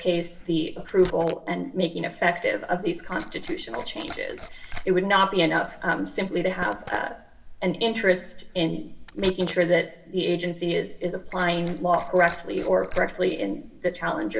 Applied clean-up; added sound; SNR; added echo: none; Liquid; 14 dB; reverberation time 0.7 s.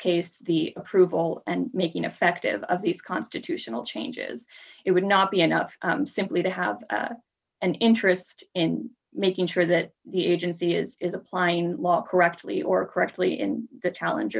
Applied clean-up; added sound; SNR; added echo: none; none; none; none.